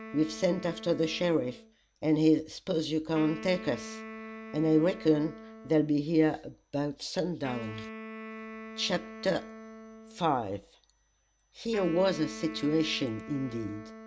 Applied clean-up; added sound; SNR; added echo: none; Wind instrument, woodwind instrument; 14 dB; none.